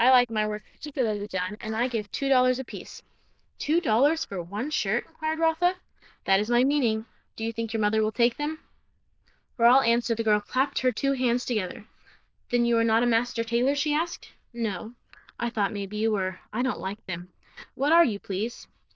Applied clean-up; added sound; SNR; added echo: neural diffusion model UNIVERSE++.